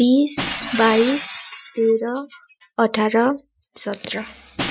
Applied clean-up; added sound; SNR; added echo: classical method Wiener filter.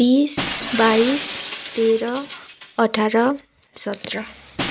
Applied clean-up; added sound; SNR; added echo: none; Shatter; 10 dB; none.